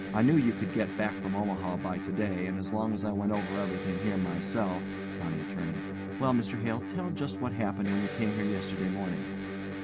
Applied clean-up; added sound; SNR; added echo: none; Electric guitar; 5 dB; none.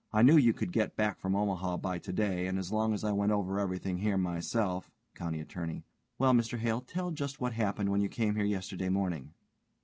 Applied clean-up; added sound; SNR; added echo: none; none; none; none.